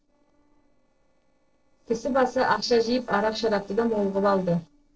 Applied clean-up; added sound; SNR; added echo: neural separator model SepFormer DNS4.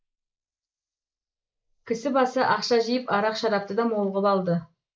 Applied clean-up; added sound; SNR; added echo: neural mask model Resemble Enhance denoiser.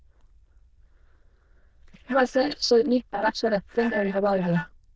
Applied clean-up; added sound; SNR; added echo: neural diffusion model UNIVERSE++.